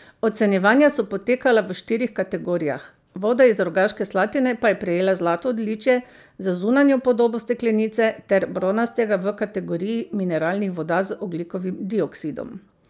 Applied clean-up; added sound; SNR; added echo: none; none; none; none.